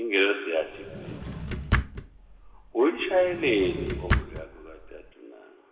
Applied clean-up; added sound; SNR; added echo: none; Drawer open or close; 3 dB; reverberation time 2.1 s.